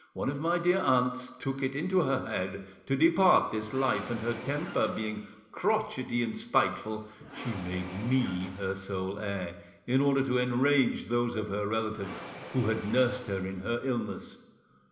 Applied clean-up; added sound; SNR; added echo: none; Engine / Mechanisms; 16 dB; reverberation time 1.1 s.